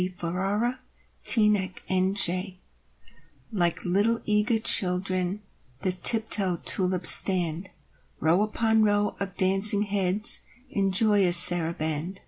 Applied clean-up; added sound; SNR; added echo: none; none; none; none.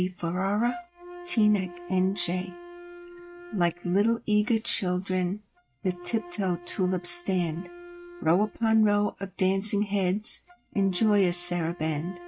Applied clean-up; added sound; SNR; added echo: neural mask model RNNoise.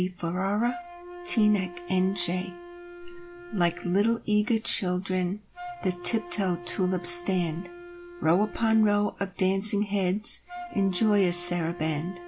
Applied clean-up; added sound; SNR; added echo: none; Wind instrument, woodwind instrument; 15 dB; none.